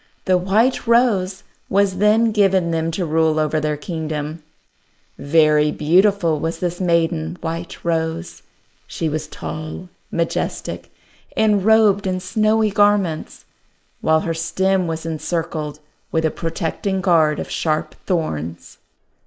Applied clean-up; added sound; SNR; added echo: neural mask model Resemble Enhance denoiser.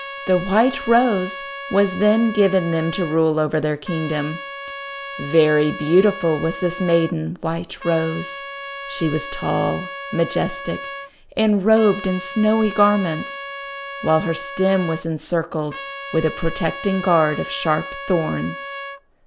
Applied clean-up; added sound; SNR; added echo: none; Trumpet; 12 dB; none.